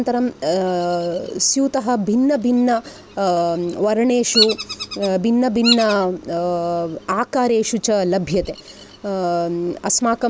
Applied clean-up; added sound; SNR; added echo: none; Bird vocalization, bird call, bird song; 11 dB; none.